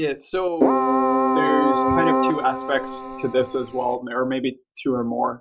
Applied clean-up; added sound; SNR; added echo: none; Keyboard (musical); -3 dB; none.